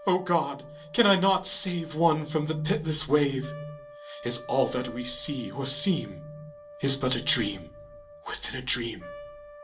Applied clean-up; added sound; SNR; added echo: none; Trumpet; 17 dB; reverberation time 0.2 s.